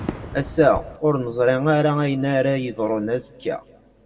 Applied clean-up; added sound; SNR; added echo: none; Fireworks; 17 dB; reverberation time 1.7 s.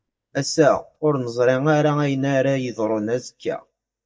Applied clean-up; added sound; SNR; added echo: neural mask model DeepFilterNet 3.